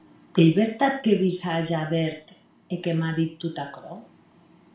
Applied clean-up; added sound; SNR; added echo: none; none; none; reverberation time 0.4 s.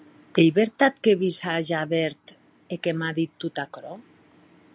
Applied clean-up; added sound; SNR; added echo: none; none; none; none.